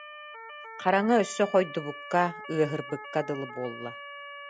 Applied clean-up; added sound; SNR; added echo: none; Motor vehicle (road) / Siren; 13 dB; none.